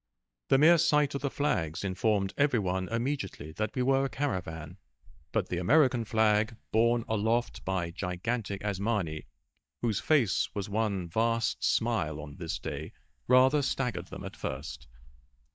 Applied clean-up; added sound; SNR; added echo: neural mask model DeepFilterNet 3.